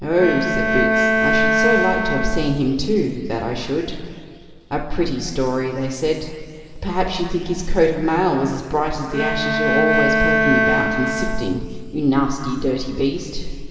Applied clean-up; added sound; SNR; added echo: none; Bowed string instrument; 0 dB; reverberation time 2.3 s.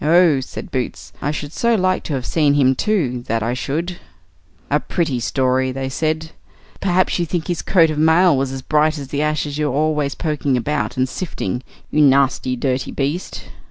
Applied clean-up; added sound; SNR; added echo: none; none; none; none.